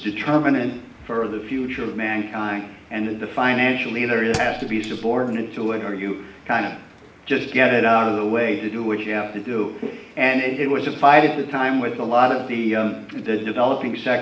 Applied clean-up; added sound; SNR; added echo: none; Thump, thud; 18 dB; none.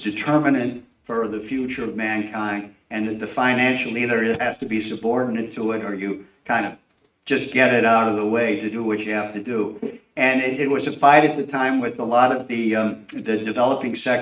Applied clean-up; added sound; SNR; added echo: neural mask model RNNoise.